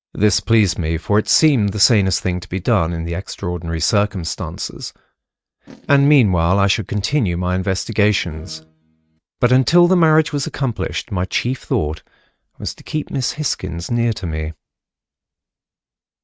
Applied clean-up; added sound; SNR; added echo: neural mask model RNNoise.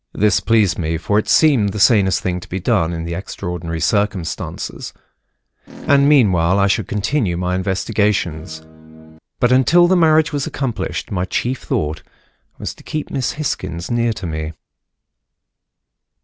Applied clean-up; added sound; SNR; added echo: none; Guitar + Fart; 16 dB; none.